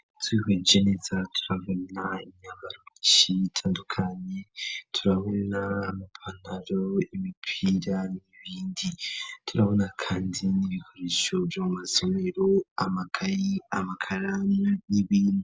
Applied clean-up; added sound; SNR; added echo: none; none; none; none.